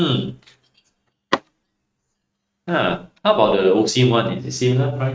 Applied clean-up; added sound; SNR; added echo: neural mask model RNNoise.